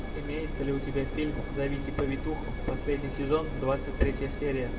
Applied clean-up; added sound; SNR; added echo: none; Engine; 3 dB; reverberation time 1.2 s.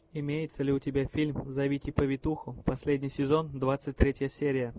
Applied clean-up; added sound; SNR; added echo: none; none; none; none.